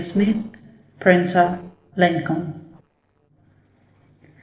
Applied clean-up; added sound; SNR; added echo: neural separator model SepFormer DNS4.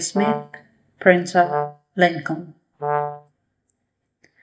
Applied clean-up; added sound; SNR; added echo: neural mask model DeepFilterNet 3.